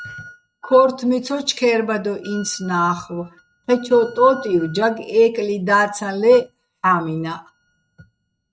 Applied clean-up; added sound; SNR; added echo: neural mask model RNNoise.